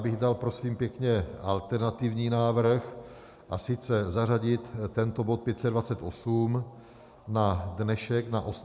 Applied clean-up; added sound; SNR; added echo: none; none; none; none.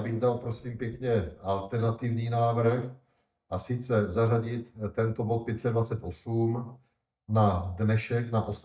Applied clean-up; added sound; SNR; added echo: neural mask model DeepFilterNet 3.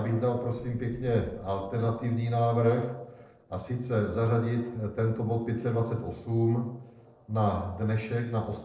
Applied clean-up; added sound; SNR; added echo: neural separator model SepFormer DNS4.